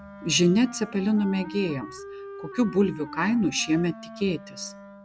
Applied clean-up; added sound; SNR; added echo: none; Wind instrument, woodwind instrument; 15 dB; none.